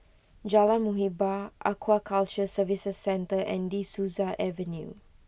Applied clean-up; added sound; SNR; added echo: none; none; none; none.